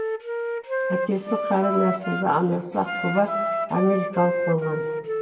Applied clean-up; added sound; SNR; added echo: none; Wind instrument, woodwind instrument; 3 dB; reverberation time 2.0 s.